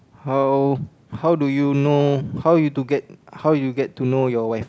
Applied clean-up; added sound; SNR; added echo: none; none; none; none.